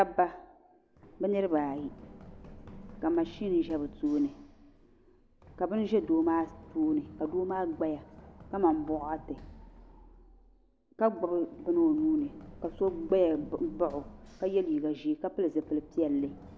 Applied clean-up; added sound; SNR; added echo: none; Run; 19 dB; none.